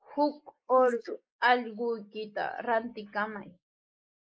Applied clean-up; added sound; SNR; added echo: neural mask model Resemble Enhance denoiser.